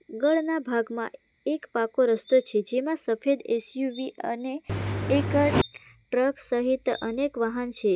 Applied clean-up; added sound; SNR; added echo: none; Engine; 0 dB; none.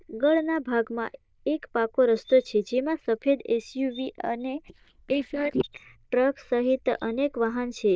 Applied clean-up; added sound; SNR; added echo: neural diffusion model UNIVERSE++.